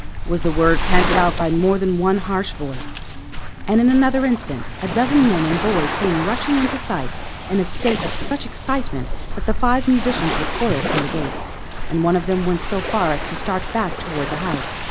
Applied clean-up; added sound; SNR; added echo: none; Waves, surf; 2 dB; none.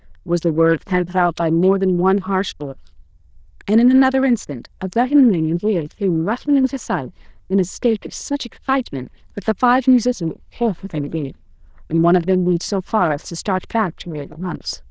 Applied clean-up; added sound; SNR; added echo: neural diffusion model UNIVERSE++.